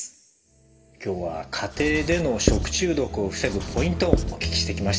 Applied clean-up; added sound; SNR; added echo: none; Writing; 2 dB; reverberation time 1.3 s.